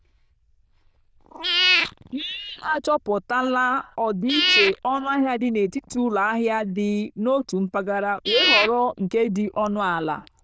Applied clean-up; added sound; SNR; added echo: neural diffusion model UNIVERSE++.